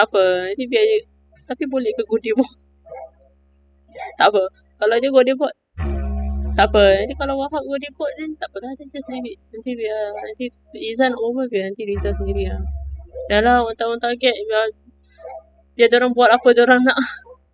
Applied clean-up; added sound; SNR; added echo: classical method spectral subtraction.